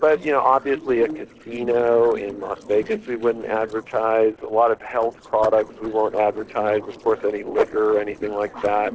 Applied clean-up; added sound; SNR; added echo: neural separator model SepFormer DNS4.